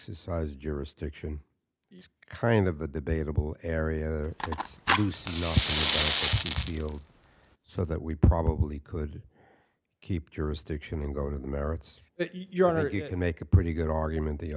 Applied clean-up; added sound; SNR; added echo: none; Fire; 1 dB; none.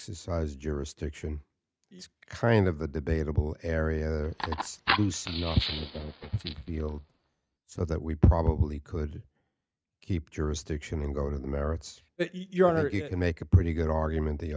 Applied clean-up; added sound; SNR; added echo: neural mask model RNNoise.